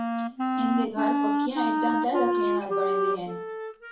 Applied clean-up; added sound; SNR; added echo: none; Wind instrument, woodwind instrument; -5 dB; reverberation time 0.4 s.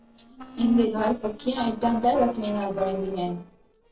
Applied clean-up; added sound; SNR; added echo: neural separator model SepFormer DNS4.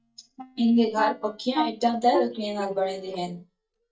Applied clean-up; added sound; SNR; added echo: neural mask model DeepFilterNet 3.